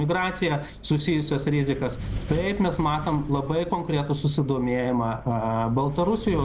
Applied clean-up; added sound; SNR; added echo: none; Wind; 12 dB; none.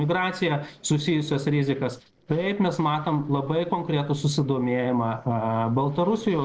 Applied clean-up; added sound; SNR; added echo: neural separator model SepFormer DNS4.